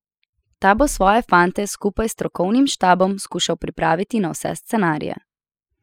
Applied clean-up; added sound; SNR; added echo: classical method spectral subtraction.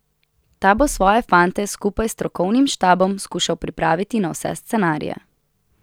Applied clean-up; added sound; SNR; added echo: none; Bass drum; 10 dB; none.